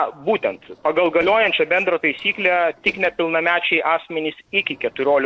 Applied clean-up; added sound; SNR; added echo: neural separator model SepFormer DNS4.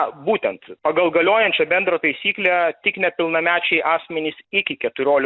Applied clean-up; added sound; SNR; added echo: none; none; none; none.